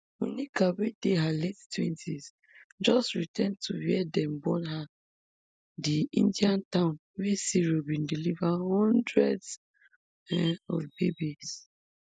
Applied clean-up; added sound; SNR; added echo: neural mask model DeepFilterNet 3.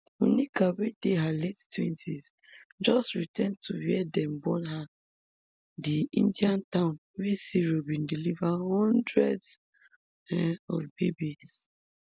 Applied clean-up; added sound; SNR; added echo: none; none; none; none.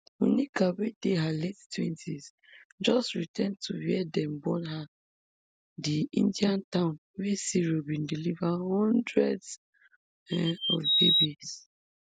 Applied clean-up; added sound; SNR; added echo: none; Bird vocalization, bird call, bird song; -4 dB; none.